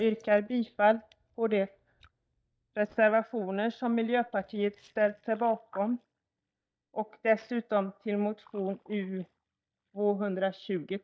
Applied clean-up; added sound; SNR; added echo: neural mask model DeepFilterNet 3.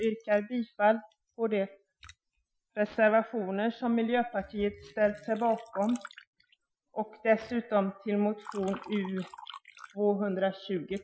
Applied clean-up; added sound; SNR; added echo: classical method Wiener filter.